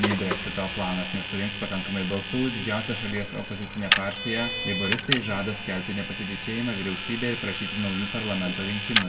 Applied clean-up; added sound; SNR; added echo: none; Vehicle; 1 dB; reverberation time 1.1 s.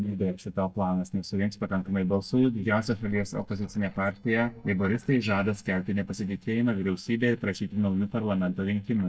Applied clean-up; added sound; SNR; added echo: neural mask model DeepFilterNet 3.